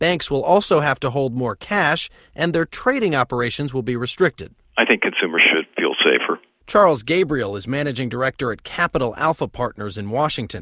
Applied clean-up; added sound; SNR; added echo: none; none; none; none.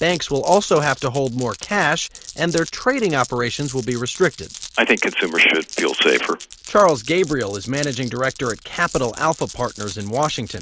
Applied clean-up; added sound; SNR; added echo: none; Glass; 16 dB; none.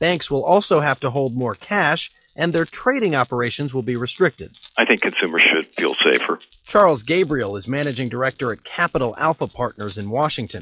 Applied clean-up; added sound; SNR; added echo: classical method log-MMSE.